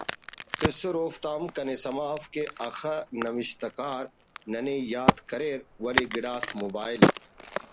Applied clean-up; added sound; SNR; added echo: none; Crack; -1 dB; none.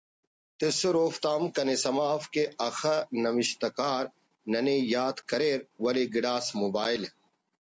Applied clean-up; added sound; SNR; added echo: none; none; none; none.